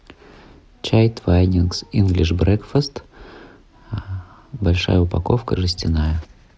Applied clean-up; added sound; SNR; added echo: none; none; none; none.